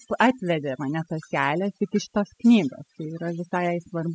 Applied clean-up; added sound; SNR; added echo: classical method spectral subtraction.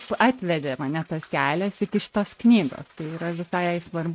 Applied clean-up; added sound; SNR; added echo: neural mask model RNNoise.